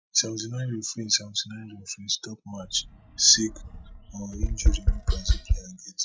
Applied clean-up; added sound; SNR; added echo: classical method log-MMSE.